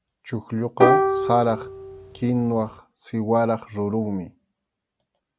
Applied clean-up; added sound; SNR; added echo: none; Plucked string instrument; -2 dB; none.